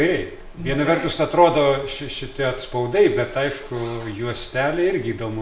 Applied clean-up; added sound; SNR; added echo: none; none; none; none.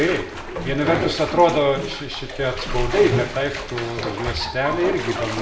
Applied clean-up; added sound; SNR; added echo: none; Bathtub (filling or washing); 6 dB; none.